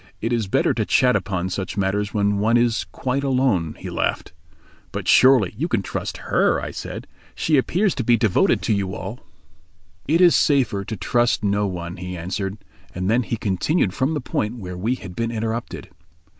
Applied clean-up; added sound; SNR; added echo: none; none; none; none.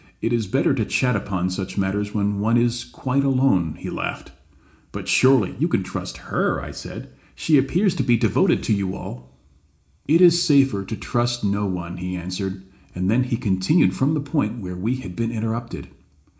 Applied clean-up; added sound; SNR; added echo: none; none; none; reverberation time 0.4 s.